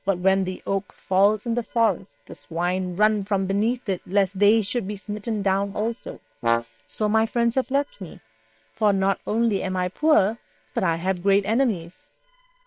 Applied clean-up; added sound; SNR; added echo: neural separator model SepFormer WHAM!.